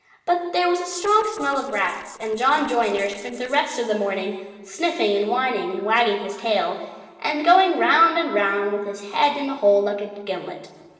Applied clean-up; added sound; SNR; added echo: neural separator model SepFormer DNS4.